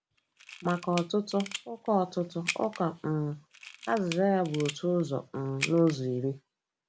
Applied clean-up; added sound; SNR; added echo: none; Camera; 13 dB; none.